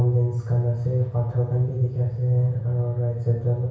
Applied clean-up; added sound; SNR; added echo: none; none; none; reverberation time 0.6 s.